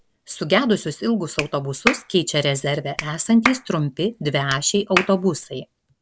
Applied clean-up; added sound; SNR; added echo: none; Clapping; 9 dB; none.